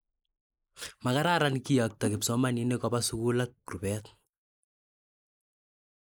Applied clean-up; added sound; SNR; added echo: neural mask model Resemble Enhance denoiser.